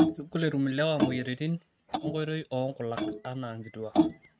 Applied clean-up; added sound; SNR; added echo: neural mask model RNNoise.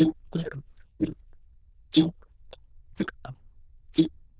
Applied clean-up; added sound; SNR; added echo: neural diffusion model UNIVERSE++.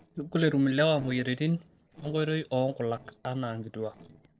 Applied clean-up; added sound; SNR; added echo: neural separator model SepFormer DNS4.